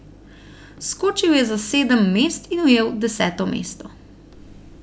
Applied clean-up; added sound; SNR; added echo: none; none; none; none.